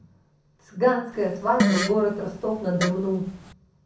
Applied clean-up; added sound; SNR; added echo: none; Fart; 3 dB; reverberation time 0.6 s.